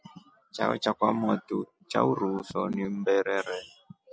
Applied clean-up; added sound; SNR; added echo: none; none; none; none.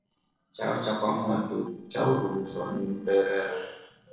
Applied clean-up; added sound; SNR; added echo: neural separator model SepFormer DNS4.